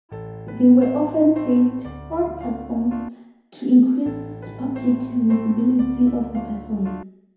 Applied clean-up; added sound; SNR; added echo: none; Piano; 16 dB; reverberation time 1.0 s.